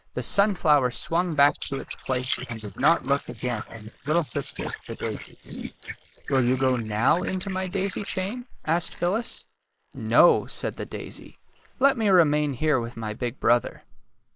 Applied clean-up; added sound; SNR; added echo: neural mask model Resemble Enhance denoiser.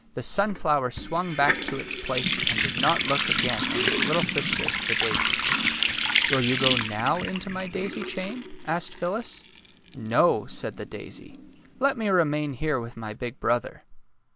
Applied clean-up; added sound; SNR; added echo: none; Water tap, faucet; 0 dB; none.